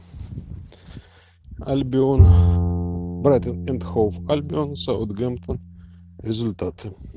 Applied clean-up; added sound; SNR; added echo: none; Bowed string instrument; -2 dB; none.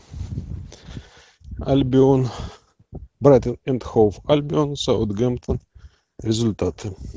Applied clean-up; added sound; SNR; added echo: none; none; none; none.